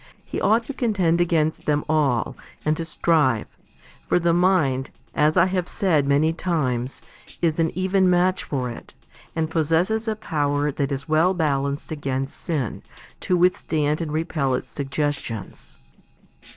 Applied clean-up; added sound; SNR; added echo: neural separator model SepFormer DNS4.